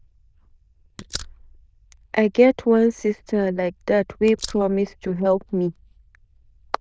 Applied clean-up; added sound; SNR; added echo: neural diffusion model UNIVERSE++.